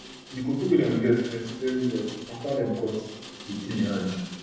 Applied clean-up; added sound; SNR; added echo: none; Rain; 16 dB; reverberation time 1.1 s.